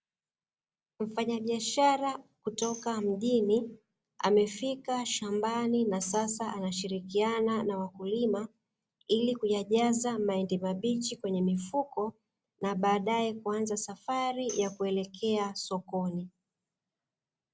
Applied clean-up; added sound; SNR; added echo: none; Tambourine; 18 dB; none.